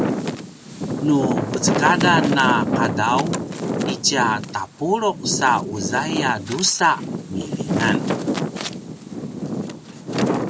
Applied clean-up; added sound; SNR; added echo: none; Wind; 1 dB; none.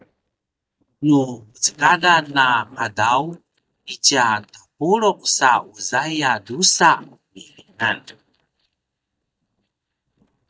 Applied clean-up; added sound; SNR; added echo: neural mask model DeepFilterNet 3.